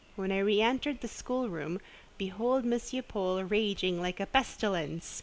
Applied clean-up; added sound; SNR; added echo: none; none; none; none.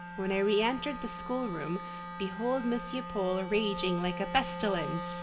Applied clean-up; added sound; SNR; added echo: none; Wind instrument, woodwind instrument; 8 dB; reverberation time 1.4 s.